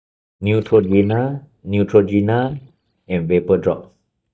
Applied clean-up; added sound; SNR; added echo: neural mask model DeepFilterNet 3.